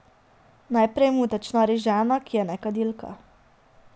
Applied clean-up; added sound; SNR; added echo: none; none; none; none.